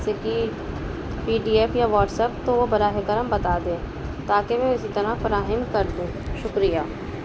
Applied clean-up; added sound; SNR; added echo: none; none; none; none.